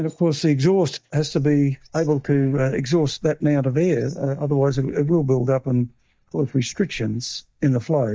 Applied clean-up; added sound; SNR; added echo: neural mask model DeepFilterNet 3.